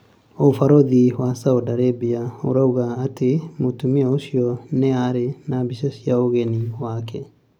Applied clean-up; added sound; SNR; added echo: none; none; none; none.